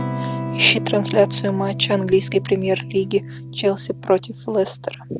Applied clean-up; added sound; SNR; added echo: none; Electric guitar / Strum; 9 dB; none.